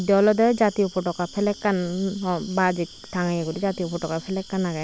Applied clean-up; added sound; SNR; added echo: none; none; none; none.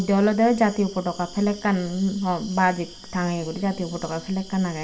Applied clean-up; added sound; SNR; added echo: none; none; none; reverberation time 0.4 s.